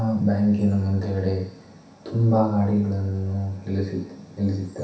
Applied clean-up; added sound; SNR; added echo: none; none; none; reverberation time 0.7 s.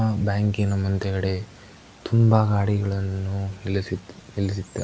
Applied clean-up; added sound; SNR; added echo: none; none; none; none.